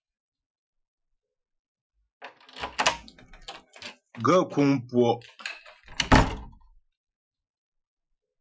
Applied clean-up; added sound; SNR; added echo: classical method Wiener filter.